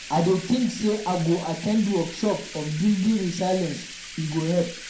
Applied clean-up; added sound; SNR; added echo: none; Bathtub (filling or washing); 14 dB; reverberation time 0.4 s.